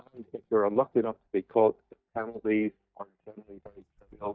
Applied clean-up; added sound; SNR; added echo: neural mask model DeepFilterNet 3.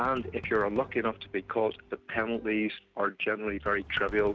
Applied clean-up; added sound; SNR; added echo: none; Fireworks; 19 dB; none.